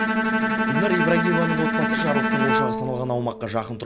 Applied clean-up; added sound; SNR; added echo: none; Bowed string instrument; -3 dB; none.